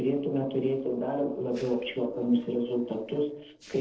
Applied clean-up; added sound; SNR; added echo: neural separator model SepFormer DNS4.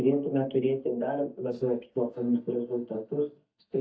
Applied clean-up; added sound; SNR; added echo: neural mask model DeepFilterNet 3.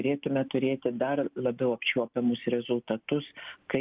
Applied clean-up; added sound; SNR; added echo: none; none; none; none.